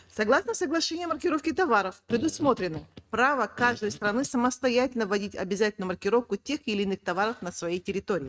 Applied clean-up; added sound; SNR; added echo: neural mask model RNNoise.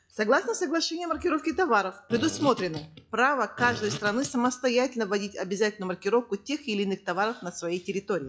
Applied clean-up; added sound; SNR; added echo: classical method log-MMSE.